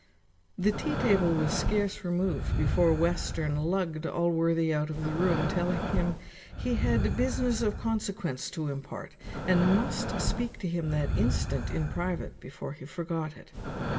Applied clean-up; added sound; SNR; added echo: none; Breathing; 3 dB; reverberation time 0.3 s.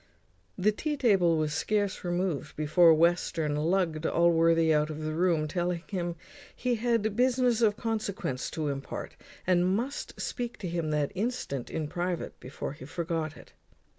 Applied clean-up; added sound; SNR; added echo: none; none; none; none.